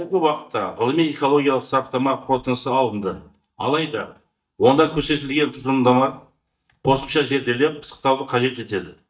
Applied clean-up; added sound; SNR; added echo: neural mask model DeepFilterNet 3.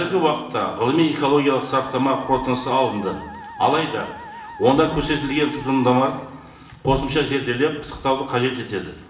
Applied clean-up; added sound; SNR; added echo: none; Musical instrument; 18 dB; reverberation time 0.9 s.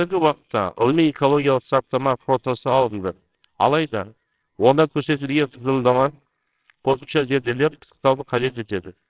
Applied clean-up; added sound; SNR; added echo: neural separator model SepFormer WHAMR!.